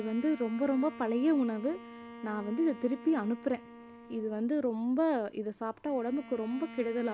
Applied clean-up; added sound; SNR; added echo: none; Bowed string instrument; 16 dB; none.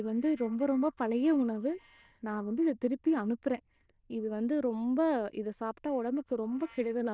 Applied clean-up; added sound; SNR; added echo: neural diffusion model UNIVERSE++.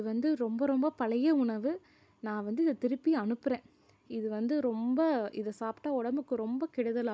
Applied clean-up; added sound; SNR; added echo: none; none; none; none.